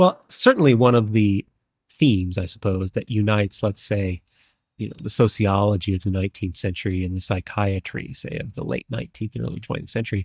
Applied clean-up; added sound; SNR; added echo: neural mask model DeepFilterNet 3.